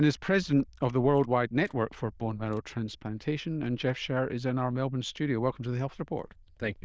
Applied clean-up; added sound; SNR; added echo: neural diffusion model UNIVERSE++.